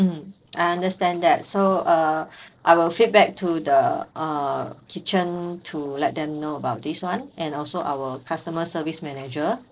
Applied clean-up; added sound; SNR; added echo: neural separator model SepFormer DNS4.